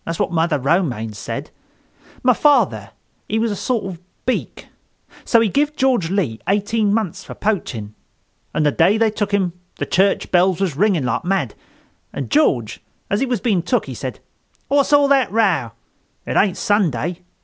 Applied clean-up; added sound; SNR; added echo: none; none; none; none.